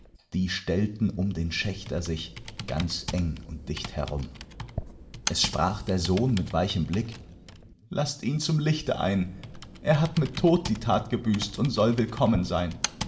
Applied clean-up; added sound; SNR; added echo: none; Computer keyboard; 12 dB; reverberation time 2.1 s.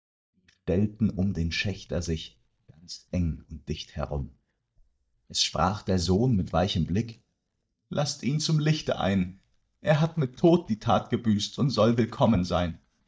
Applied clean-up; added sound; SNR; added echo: neural mask model DeepFilterNet 3.